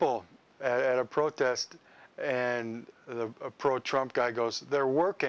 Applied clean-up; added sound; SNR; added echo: none; none; none; none.